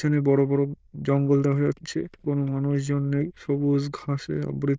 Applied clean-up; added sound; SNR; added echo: neural diffusion model UNIVERSE++.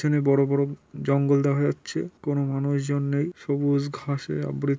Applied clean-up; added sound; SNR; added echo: none; none; none; none.